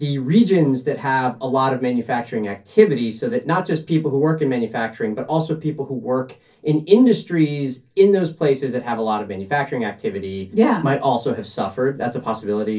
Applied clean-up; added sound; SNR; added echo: none; none; none; reverberation time 0.3 s.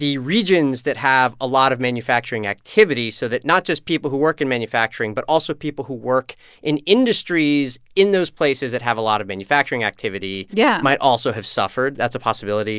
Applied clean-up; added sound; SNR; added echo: none; none; none; none.